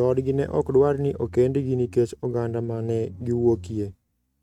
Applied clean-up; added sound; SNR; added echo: neural mask model RNNoise.